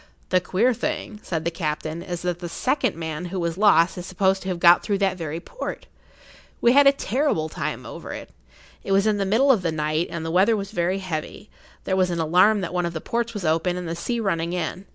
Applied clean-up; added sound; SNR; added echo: none; none; none; none.